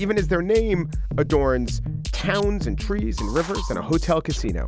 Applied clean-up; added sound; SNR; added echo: none; Drum kit; 3 dB; none.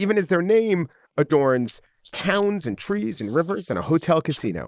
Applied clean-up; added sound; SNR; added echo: neural mask model Resemble Enhance denoiser.